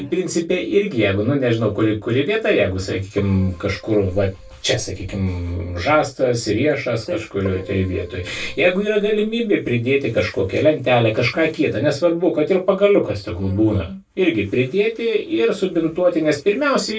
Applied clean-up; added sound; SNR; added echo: none; Keyboard (musical); 18 dB; reverberation time 0.2 s.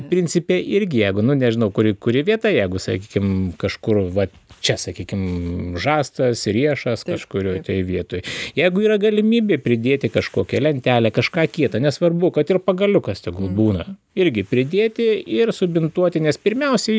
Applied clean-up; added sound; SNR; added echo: none; none; none; none.